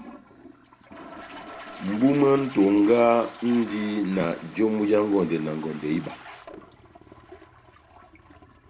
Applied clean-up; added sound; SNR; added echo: none; Toilet flush; 18 dB; none.